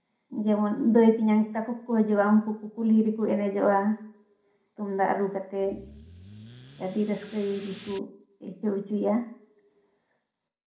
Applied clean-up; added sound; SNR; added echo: none; Accelerating, revving, vroom / Car; 20 dB; reverberation time 0.5 s.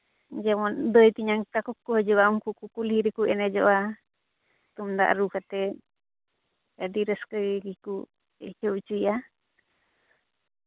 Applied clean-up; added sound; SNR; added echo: none; none; none; none.